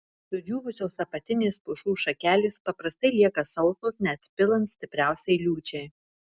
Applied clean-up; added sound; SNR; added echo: none; none; none; none.